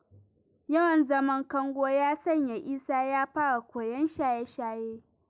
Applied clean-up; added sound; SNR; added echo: none; none; none; none.